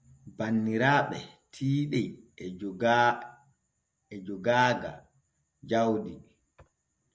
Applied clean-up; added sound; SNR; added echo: none; none; none; none.